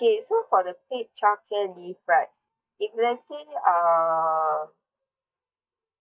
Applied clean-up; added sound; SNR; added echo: neural mask model DeepFilterNet 3.